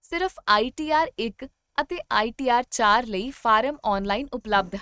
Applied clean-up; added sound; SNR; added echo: neural mask model RNNoise.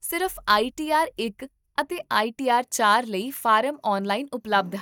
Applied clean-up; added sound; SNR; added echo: neural mask model DeepFilterNet 3.